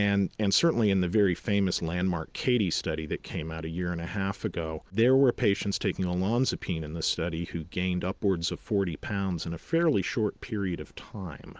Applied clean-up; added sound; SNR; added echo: none; none; none; none.